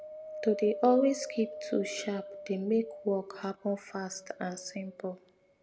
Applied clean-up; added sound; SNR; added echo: none; Wind; 12 dB; none.